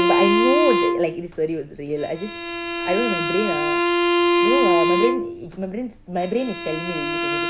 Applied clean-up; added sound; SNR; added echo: none; Bowed string instrument; -3 dB; none.